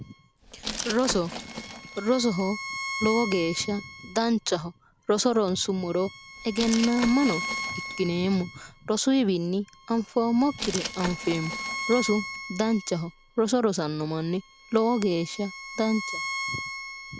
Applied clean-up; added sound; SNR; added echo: none; Bowed string instrument + Glass; 9 dB; none.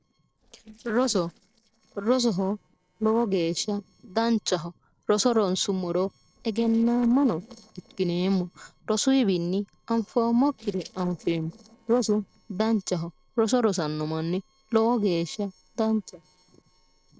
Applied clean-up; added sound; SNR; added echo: neural separator model SepFormer DNS4.